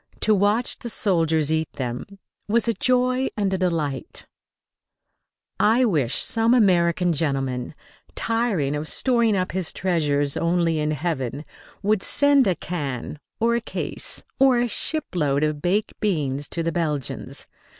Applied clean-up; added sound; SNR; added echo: none; none; none; none.